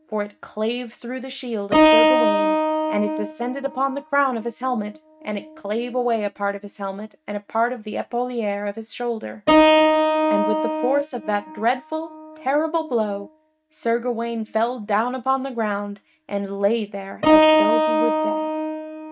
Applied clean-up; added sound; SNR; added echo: neural mask model RNNoise.